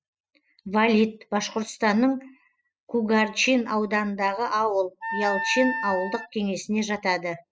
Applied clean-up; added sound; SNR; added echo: classical method spectral subtraction.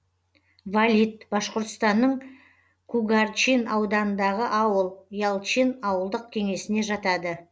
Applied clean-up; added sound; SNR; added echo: none; none; none; none.